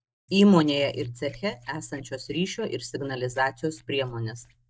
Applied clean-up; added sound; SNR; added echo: neural mask model DeepFilterNet 3.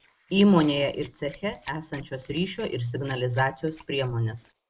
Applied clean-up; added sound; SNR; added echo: neural mask model Resemble Enhance denoiser.